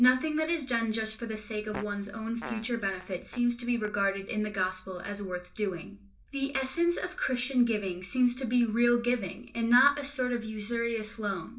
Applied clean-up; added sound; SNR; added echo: none; Fart; 18 dB; reverberation time 0.3 s.